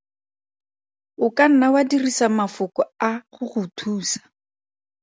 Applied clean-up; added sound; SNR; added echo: none; none; none; none.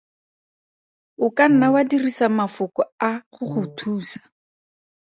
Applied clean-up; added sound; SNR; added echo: neural mask model DeepFilterNet 3.